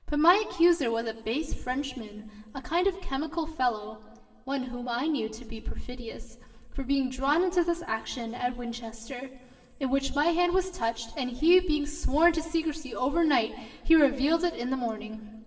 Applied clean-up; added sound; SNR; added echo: none; none; none; reverberation time 2.3 s.